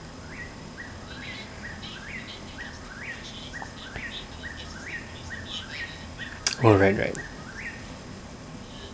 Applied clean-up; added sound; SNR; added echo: none; Bird; 12 dB; none.